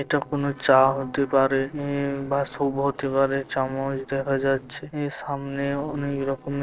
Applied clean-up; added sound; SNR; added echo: neural separator model SepFormer DNS4.